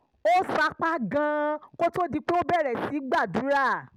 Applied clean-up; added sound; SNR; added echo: none; none; none; none.